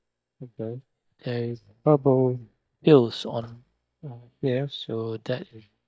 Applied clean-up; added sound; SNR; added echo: neural mask model DeepFilterNet 3.